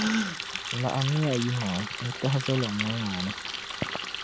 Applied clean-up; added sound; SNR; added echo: none; Gasp + Water tap, faucet; 3 dB; none.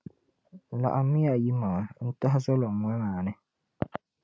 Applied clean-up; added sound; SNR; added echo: none; none; none; none.